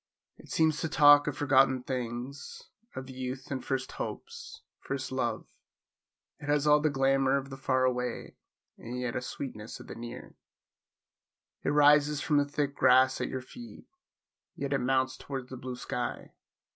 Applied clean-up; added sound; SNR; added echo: none; none; none; none.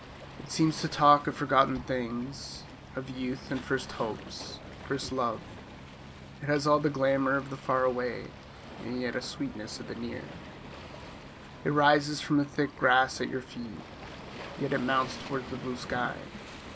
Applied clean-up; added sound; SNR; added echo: none; Waves, surf; 13 dB; none.